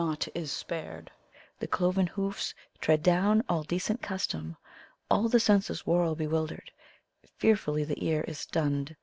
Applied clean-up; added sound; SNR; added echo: none; none; none; none.